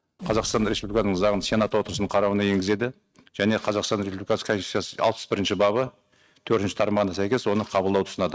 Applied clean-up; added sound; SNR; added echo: neural mask model RNNoise.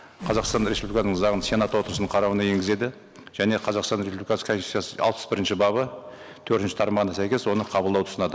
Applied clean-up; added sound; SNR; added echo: none; Crackle; 14 dB; none.